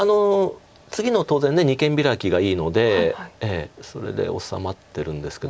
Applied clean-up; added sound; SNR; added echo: none; none; none; none.